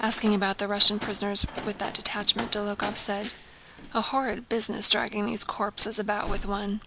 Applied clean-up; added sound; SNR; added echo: none; Slam; 15 dB; none.